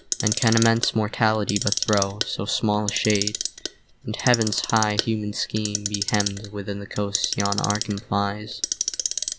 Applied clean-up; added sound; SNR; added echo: none; Clock; 5 dB; none.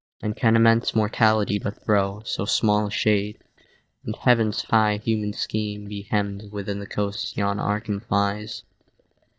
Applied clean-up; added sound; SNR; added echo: neural mask model DeepFilterNet 3.